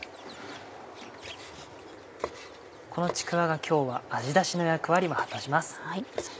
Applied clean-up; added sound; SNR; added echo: none; Chirp, tweet; 16 dB; none.